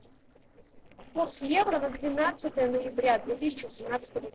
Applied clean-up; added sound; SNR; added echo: neural separator model SepFormer DNS4.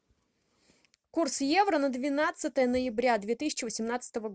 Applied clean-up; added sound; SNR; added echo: none; none; none; none.